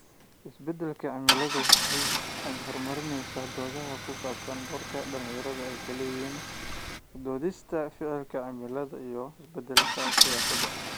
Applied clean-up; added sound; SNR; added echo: none; Idling / Engine starting / Car; -5 dB; none.